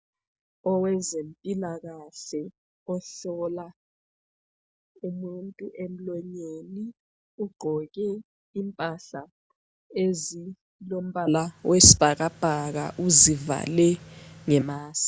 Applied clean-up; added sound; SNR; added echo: none; none; none; none.